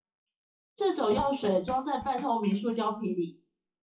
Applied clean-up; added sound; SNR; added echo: classical method WPE with log-MMSE.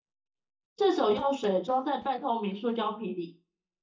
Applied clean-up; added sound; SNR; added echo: neural mask model DeepFilterNet 3.